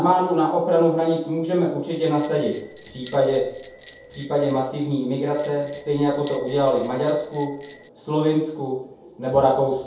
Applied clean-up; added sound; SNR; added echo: none; Bell; 16 dB; reverberation time 0.7 s.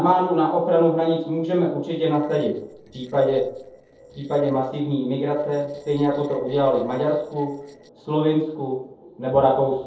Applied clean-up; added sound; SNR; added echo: neural separator model SepFormer DNS4.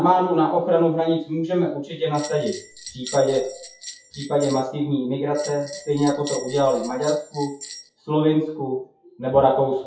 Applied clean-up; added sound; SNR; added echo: classical method WPE with log-MMSE.